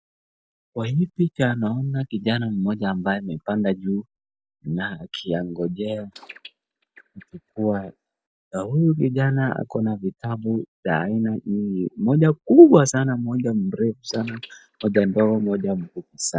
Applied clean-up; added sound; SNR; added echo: neural mask model DeepFilterNet 3.